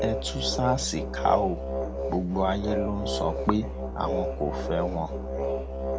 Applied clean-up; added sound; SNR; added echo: none; Musical instrument; 1 dB; none.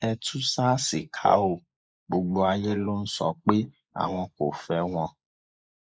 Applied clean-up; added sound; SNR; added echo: neural mask model Resemble Enhance denoiser.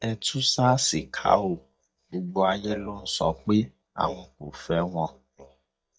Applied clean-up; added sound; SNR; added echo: neural mask model DeepFilterNet 3.